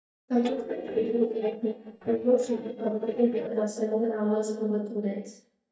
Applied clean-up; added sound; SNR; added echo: neural mask model DeepFilterNet 3.